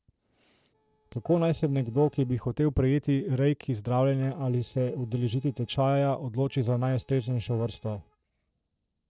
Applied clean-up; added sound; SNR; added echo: neural separator model SepFormer DNS4.